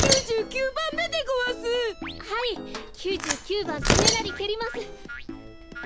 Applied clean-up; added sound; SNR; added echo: none; Tearing; 1 dB; none.